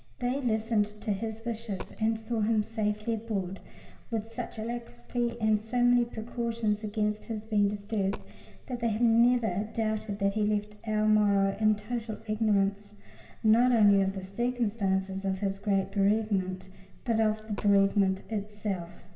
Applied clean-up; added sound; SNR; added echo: none; Coin (dropping); 18 dB; reverberation time 1.4 s.